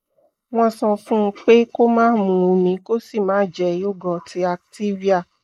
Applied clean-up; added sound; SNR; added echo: neural mask model Resemble Enhance denoiser.